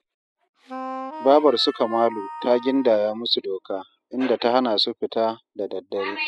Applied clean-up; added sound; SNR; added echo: classical method spectral subtraction.